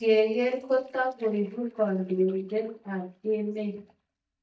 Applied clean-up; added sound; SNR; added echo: neural mask model DeepFilterNet 3.